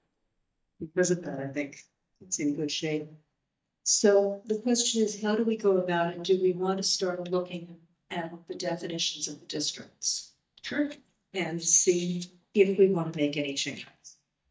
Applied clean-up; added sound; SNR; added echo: neural mask model DeepFilterNet 3.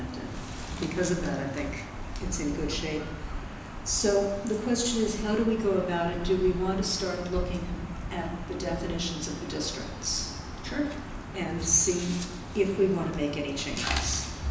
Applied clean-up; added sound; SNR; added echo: none; Gull, seagull / Ocean; 9 dB; reverberation time 1.0 s.